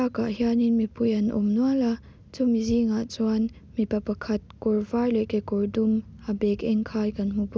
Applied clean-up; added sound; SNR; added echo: none; none; none; none.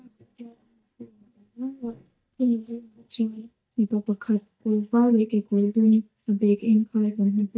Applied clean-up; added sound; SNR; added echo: neural mask model DeepFilterNet 3.